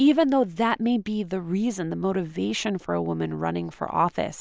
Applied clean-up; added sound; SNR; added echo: none; none; none; none.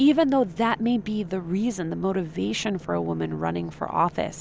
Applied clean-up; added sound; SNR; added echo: none; Engine / Boat, Water vehicle; 20 dB; none.